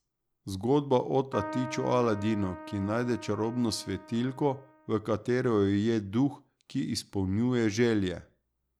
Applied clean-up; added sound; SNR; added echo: none; Keyboard (musical); 13 dB; none.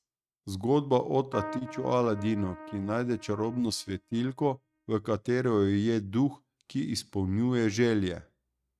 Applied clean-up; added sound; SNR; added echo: neural mask model RNNoise.